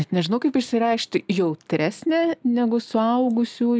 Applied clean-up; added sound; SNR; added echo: none; none; none; none.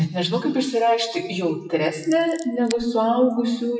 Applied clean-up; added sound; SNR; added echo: classical method WPE with log-MMSE.